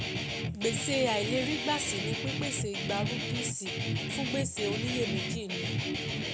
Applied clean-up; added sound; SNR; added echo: none; Guitar; -1 dB; none.